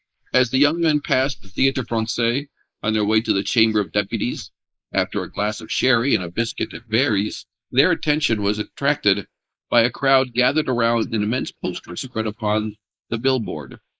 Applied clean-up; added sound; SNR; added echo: neural mask model Resemble Enhance denoiser.